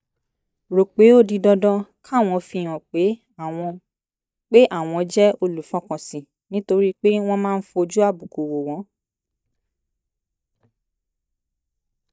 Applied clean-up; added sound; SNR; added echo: neural mask model DeepFilterNet 3.